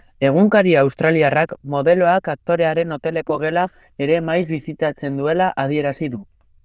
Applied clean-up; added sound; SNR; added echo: neural diffusion model UNIVERSE++.